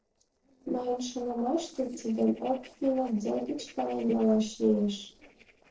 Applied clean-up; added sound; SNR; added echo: neural separator model SepFormer DNS4.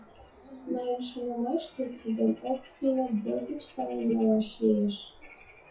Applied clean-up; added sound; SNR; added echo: classical method WPE with log-MMSE.